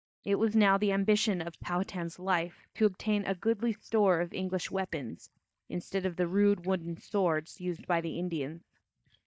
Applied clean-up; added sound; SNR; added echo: neural mask model DeepFilterNet 3.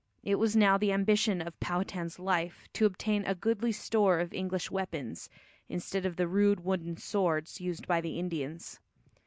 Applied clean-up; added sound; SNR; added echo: none; none; none; none.